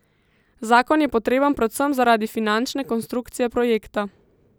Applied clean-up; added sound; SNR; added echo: none; none; none; none.